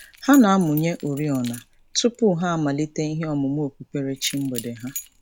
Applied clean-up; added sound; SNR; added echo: none; Keys jangling; 19 dB; none.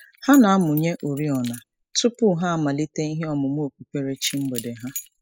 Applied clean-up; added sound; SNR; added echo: classical method spectral subtraction.